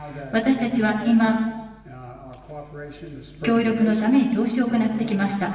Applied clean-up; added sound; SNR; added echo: none; none; none; reverberation time 1.3 s.